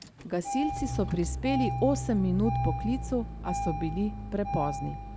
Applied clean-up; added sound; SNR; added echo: none; Engine starting; 3 dB; none.